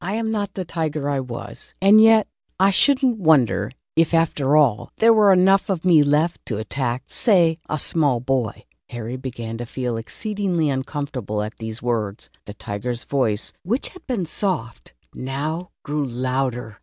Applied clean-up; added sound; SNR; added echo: none; none; none; none.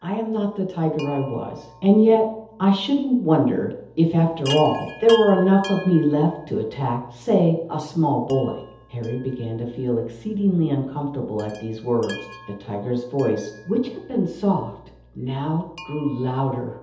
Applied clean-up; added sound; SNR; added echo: none; Chime; 19 dB; reverberation time 0.8 s.